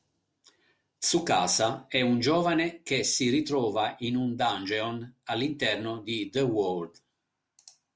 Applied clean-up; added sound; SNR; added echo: none; none; none; none.